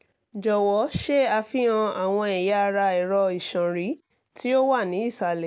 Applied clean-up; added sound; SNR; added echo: none; none; none; none.